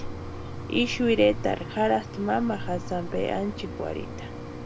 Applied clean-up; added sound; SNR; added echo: none; Mechanisms; 8 dB; none.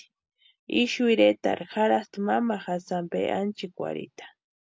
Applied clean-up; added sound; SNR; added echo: none; none; none; none.